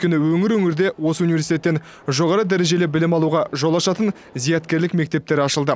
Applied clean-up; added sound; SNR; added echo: none; none; none; none.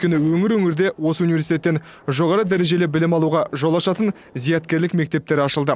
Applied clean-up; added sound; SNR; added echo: neural separator model SepFormer DNS4.